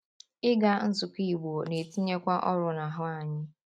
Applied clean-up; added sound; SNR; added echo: neural mask model RNNoise.